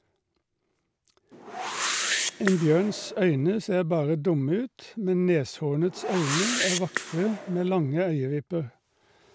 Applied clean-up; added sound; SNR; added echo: none; Whoosh, swoosh, swish; 6 dB; none.